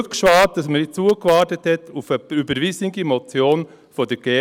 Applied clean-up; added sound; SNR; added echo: none; none; none; none.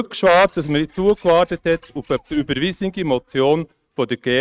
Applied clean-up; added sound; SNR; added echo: neural mask model RNNoise.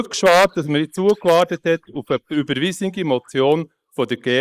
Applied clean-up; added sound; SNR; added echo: neural mask model Resemble Enhance denoiser.